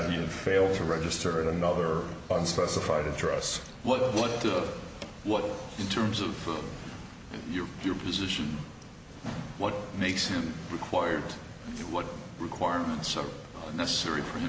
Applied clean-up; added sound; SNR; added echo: none; none; none; none.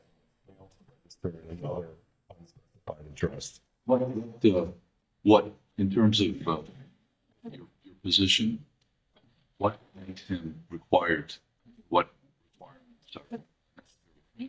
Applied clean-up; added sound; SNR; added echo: neural mask model DeepFilterNet 3.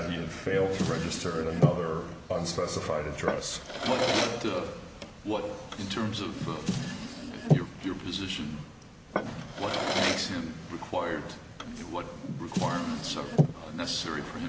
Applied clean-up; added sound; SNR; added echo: none; Drawer open or close; 0 dB; none.